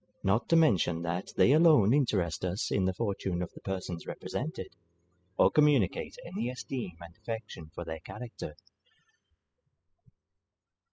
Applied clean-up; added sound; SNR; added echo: classical method spectral subtraction.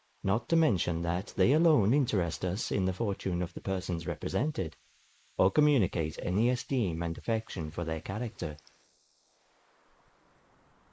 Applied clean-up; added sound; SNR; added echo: neural mask model Resemble Enhance denoiser.